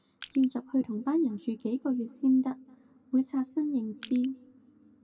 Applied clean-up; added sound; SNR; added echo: none; Crushing; 18 dB; reverberation time 1.6 s.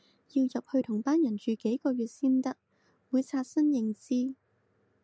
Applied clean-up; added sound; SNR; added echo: none; none; none; none.